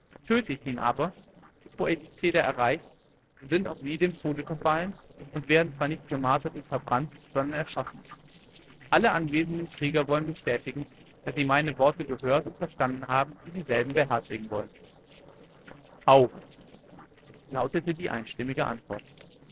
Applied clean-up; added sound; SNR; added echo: neural separator model SepFormer DNS4.